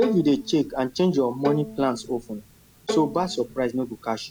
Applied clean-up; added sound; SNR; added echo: none; Bowed string instrument; 10 dB; none.